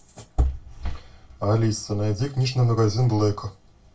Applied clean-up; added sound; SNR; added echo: none; none; none; reverberation time 0.2 s.